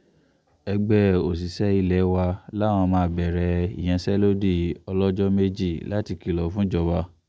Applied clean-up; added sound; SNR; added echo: none; none; none; none.